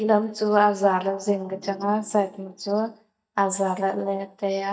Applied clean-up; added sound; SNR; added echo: neural mask model DeepFilterNet 3.